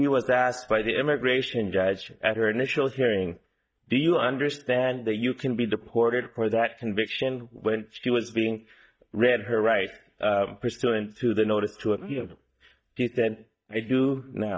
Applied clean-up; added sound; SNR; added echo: neural mask model DeepFilterNet 3.